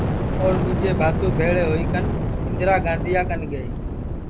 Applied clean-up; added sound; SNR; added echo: none; Fire; -2 dB; none.